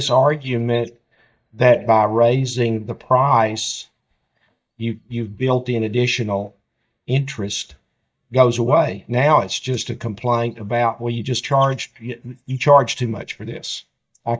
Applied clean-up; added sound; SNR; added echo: neural mask model DeepFilterNet 3.